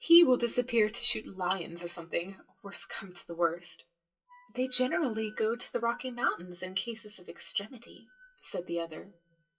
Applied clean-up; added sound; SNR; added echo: classical method WPE with log-MMSE.